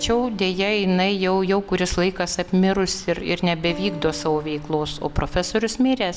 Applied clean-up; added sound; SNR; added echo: none; Acoustic guitar; 19 dB; none.